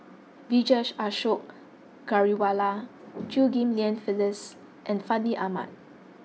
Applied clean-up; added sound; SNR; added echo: none; none; none; none.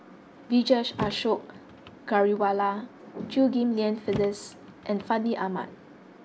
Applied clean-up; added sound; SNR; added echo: none; Car; 16 dB; none.